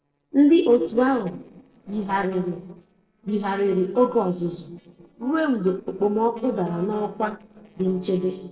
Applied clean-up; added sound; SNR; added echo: neural separator model SepFormer DNS4.